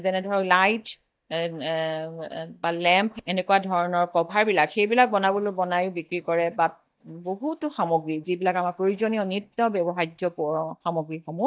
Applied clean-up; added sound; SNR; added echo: neural mask model DeepFilterNet 3.